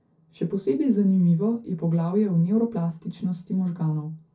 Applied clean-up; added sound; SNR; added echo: none; none; none; reverberation time 0.3 s.